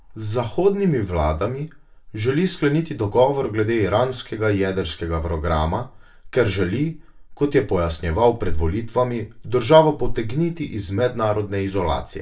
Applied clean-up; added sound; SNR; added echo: none; none; none; reverberation time 0.2 s.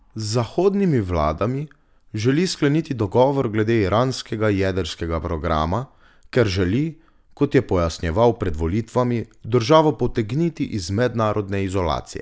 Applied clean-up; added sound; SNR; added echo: none; none; none; none.